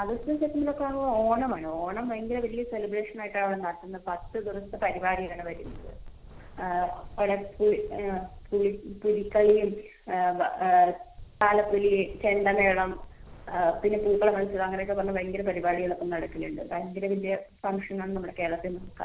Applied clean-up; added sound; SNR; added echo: none; Wind; 18 dB; none.